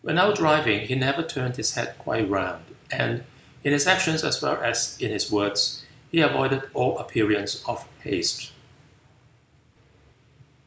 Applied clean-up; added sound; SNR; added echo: none; none; none; none.